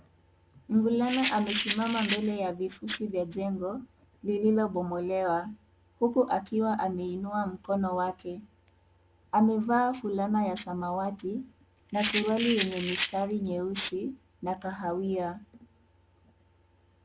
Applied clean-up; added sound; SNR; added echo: none; Rattle; 5 dB; none.